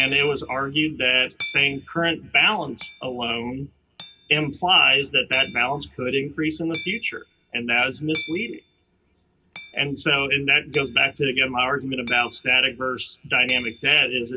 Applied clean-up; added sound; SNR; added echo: none; Hammer; 16 dB; reverberation time 0.3 s.